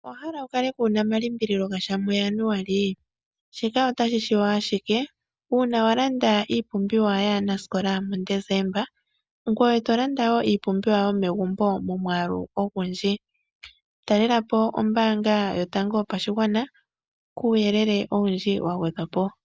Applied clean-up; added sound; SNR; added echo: none; none; none; none.